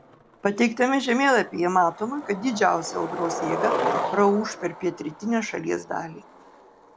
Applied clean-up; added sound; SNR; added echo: none; Skateboard; 8 dB; none.